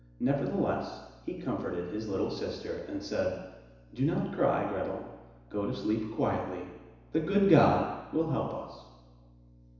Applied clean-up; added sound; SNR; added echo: none; none; none; reverberation time 1.0 s.